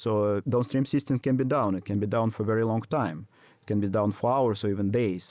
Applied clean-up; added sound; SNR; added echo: none; none; none; none.